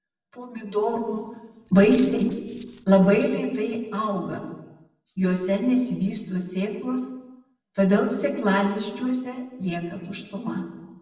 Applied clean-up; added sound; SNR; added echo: neural separator model SepFormer DNS4.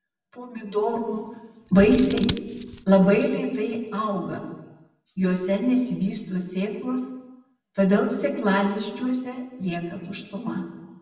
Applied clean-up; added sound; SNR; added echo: none; Scissors; 8 dB; reverberation time 1.2 s.